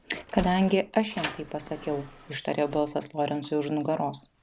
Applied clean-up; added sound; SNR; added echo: none; Sliding door; 15 dB; none.